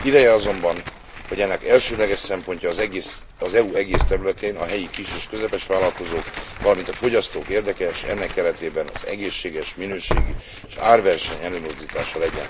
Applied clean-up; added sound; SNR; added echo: none; Tearing; 7 dB; none.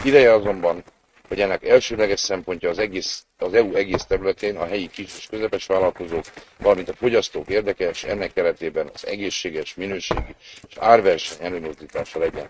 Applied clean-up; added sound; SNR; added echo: neural mask model RNNoise.